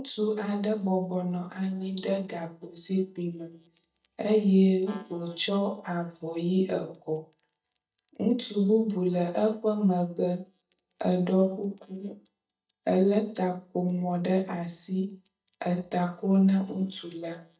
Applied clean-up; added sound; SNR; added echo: neural mask model DeepFilterNet 3.